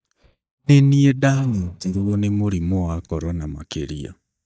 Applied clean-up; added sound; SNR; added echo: neural mask model DeepFilterNet 3.